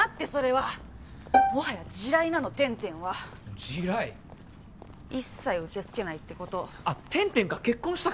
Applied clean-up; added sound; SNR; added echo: none; Bowed string instrument; -4 dB; none.